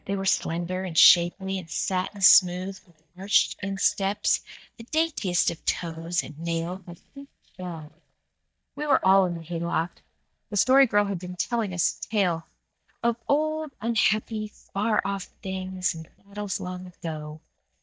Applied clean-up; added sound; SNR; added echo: neural mask model DeepFilterNet 3.